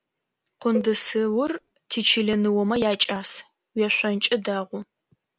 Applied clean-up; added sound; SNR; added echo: none; Cowbell; 13 dB; none.